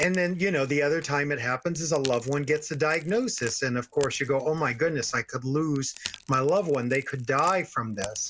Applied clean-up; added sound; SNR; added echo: none; Crack / Crackle; 19 dB; none.